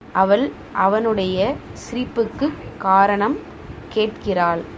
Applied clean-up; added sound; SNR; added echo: none; none; none; none.